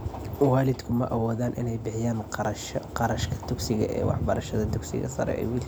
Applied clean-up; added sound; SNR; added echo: none; none; none; none.